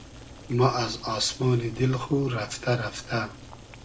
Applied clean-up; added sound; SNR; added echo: none; Boiling; 17 dB; reverberation time 0.3 s.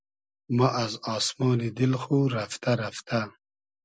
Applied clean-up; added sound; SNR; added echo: none; none; none; none.